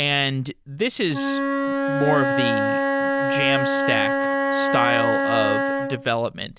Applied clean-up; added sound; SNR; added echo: none; Wind instrument, woodwind instrument; -2 dB; none.